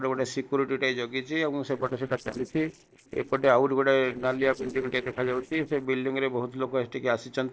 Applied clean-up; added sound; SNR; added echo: neural separator model SepFormer DNS4.